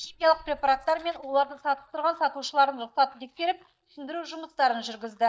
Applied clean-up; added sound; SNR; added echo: neural mask model DeepFilterNet 3.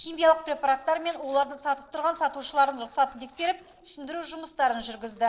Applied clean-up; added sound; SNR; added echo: neural separator model SepFormer DNS4.